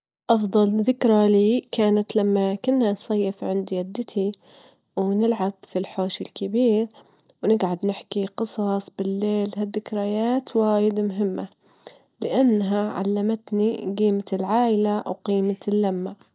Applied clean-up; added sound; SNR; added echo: none; none; none; none.